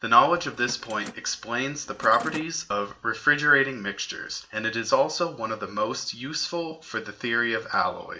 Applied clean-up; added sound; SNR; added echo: none; Mechanisms; 18 dB; reverberation time 0.3 s.